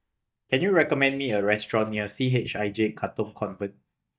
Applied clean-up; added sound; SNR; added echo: neural mask model DeepFilterNet 3.